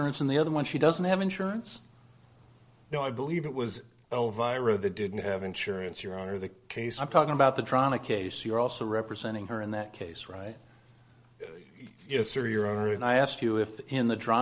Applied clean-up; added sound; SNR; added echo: none; none; none; none.